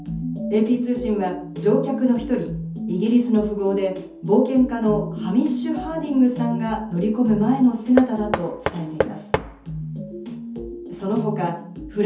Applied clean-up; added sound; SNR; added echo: none; Knock; 6 dB; reverberation time 0.5 s.